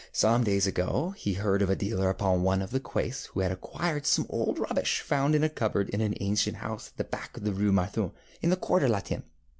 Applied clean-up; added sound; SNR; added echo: none; none; none; none.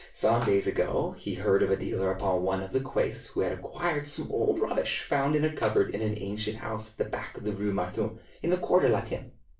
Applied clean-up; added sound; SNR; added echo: neural separator model SepFormer DNS4.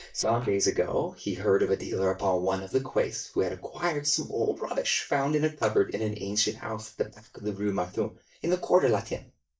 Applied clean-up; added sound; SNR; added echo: neural mask model DeepFilterNet 3.